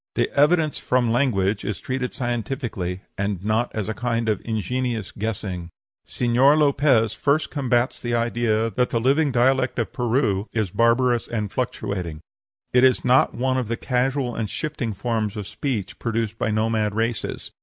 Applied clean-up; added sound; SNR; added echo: none; none; none; none.